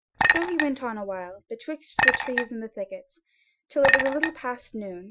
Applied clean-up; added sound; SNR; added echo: classical method Wiener filter.